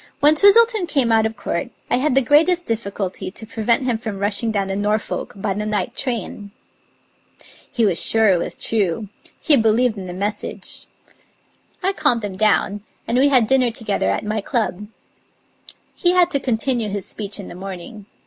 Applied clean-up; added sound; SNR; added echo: none; none; none; none.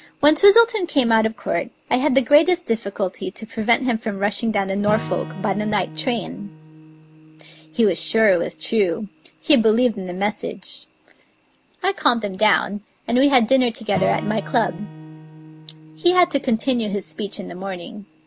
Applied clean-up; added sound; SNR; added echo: none; Acoustic guitar / Strum; 18 dB; none.